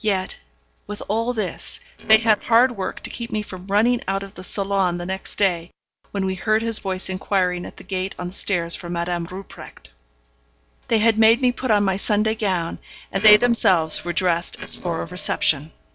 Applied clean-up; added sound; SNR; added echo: neural separator model SepFormer DNS4.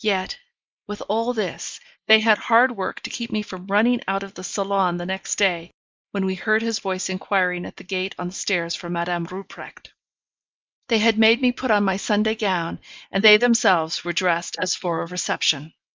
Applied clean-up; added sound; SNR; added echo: neural mask model Resemble Enhance denoiser.